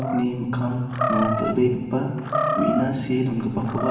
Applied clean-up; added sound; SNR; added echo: none; Animal; 4 dB; reverberation time 1.6 s.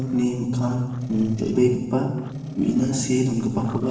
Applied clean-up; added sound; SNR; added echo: neural separator model SepFormer DNS4.